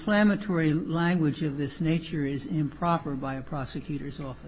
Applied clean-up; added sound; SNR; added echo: none; none; none; none.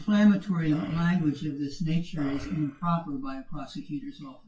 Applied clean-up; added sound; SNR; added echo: classical method WPE with log-MMSE.